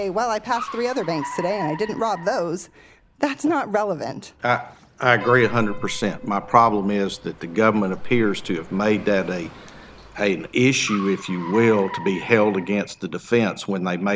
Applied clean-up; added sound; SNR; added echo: none; Piano + Car; 14 dB; none.